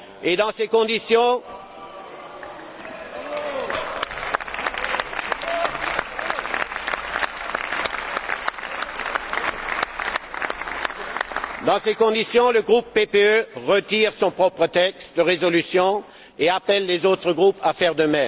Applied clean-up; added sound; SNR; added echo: none; none; none; none.